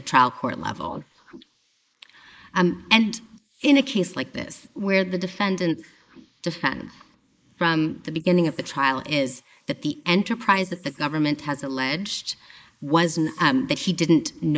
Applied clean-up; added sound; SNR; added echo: neural mask model Resemble Enhance denoiser.